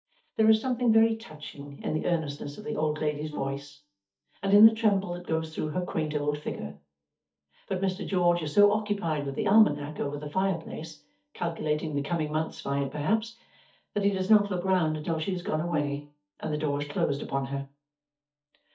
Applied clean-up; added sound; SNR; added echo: neural mask model DeepFilterNet 3.